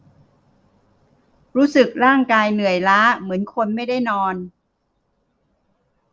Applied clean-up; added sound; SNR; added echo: none; none; none; none.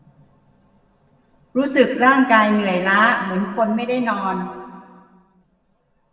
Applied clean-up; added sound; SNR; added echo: none; none; none; reverberation time 1.6 s.